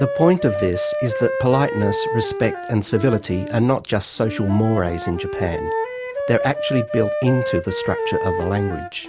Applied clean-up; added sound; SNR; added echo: none; Wind instrument, woodwind instrument; 5 dB; none.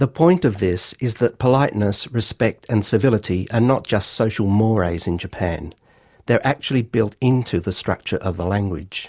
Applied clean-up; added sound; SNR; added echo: none; none; none; none.